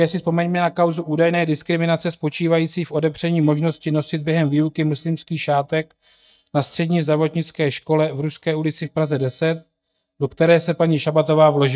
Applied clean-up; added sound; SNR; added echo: neural mask model DeepFilterNet 3.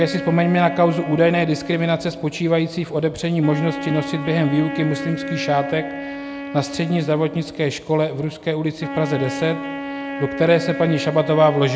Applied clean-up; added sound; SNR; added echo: none; Wind instrument, woodwind instrument; 10 dB; reverberation time 1.1 s.